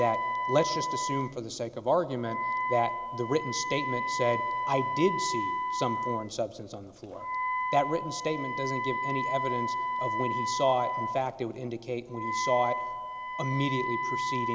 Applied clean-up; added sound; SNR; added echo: none; Wind instrument, woodwind instrument; 1 dB; none.